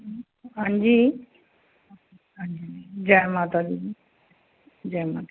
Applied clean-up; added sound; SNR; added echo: none; none; none; none.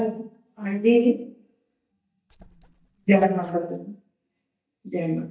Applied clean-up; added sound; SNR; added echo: neural mask model DeepFilterNet 3.